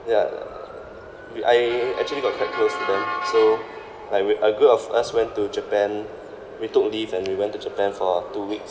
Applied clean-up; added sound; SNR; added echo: none; Motor vehicle (road) / Siren; 13 dB; none.